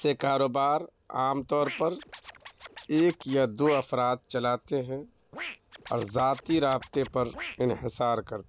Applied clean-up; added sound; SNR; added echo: none; Scratching (performance technique); 13 dB; none.